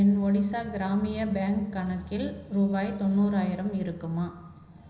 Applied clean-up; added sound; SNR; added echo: none; none; none; reverberation time 0.9 s.